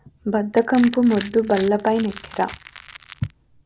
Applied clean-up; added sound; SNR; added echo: none; Crushing; 14 dB; none.